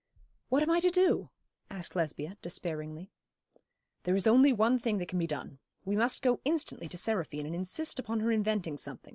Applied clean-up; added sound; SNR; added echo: none; none; none; none.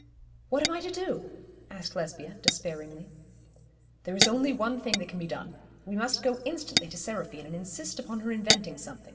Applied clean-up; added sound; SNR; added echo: none; Tap / Glass; 1 dB; reverberation time 1.7 s.